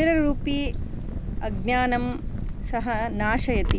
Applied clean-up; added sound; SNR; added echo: none; Crackle; 1 dB; none.